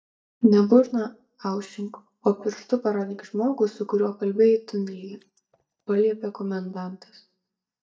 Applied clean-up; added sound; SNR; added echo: neural mask model DeepFilterNet 3.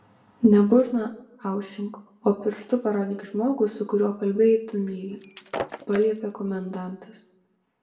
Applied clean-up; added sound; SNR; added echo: none; Shatter; 12 dB; reverberation time 0.6 s.